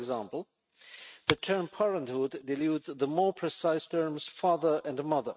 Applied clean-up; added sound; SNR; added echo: neural mask model RNNoise.